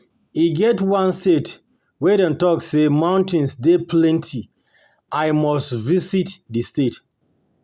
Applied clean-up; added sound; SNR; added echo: none; none; none; none.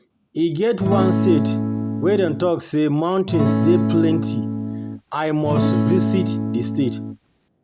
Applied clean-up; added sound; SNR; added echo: none; Acoustic guitar / Strum; 0 dB; none.